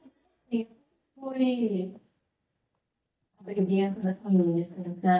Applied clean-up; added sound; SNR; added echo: neural mask model DeepFilterNet 3.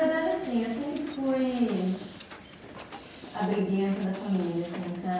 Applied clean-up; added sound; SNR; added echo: none; Hiss; 15 dB; reverberation time 0.6 s.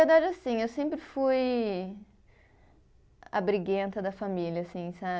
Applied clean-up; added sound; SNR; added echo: none; none; none; none.